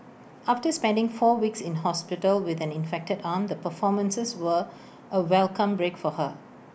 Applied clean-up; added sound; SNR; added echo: none; none; none; none.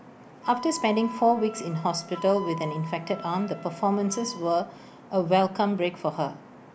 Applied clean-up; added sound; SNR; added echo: none; Wind instrument, woodwind instrument; 15 dB; none.